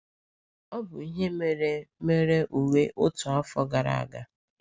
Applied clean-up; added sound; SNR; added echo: none; none; none; none.